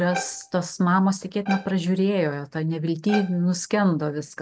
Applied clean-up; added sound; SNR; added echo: none; Bowed string instrument; 13 dB; none.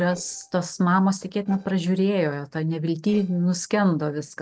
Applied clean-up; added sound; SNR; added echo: neural separator model SepFormer DNS4.